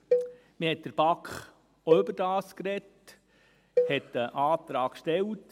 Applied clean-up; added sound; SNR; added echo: none; Cowbell; 3 dB; none.